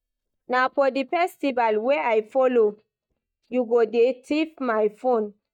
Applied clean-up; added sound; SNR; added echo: neural mask model DeepFilterNet 3.